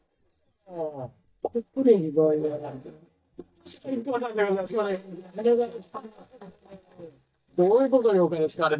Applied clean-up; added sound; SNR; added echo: neural mask model DeepFilterNet 3.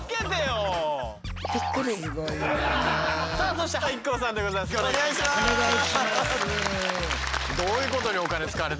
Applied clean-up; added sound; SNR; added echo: none; none; none; none.